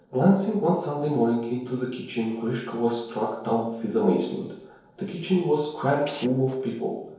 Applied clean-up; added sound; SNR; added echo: neural separator model SepFormer DNS4.